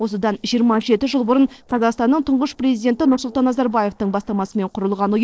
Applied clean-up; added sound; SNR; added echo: neural separator model SepFormer DNS4.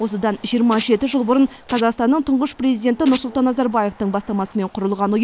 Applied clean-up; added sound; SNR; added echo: none; Domestic sounds, home sounds; 17 dB; none.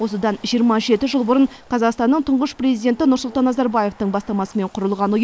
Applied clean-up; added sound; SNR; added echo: none; none; none; none.